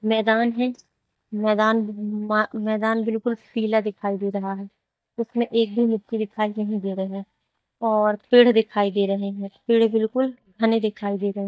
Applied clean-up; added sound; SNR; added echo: neural mask model DeepFilterNet 3.